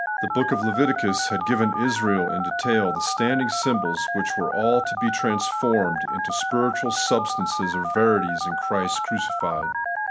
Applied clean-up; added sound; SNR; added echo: none; Telephone; 1 dB; none.